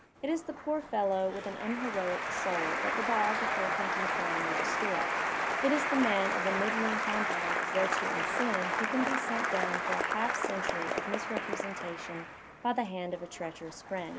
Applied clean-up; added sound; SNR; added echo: none; Applause; -2 dB; none.